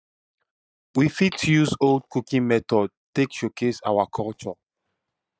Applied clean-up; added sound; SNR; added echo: neural mask model DeepFilterNet 3.